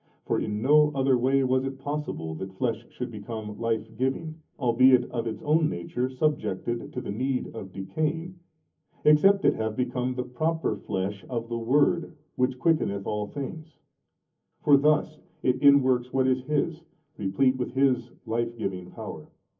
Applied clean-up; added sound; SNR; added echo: none; none; none; reverberation time 0.3 s.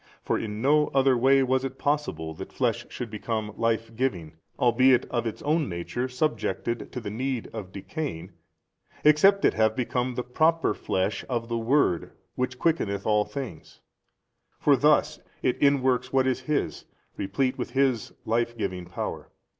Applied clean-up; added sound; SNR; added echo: none; none; none; none.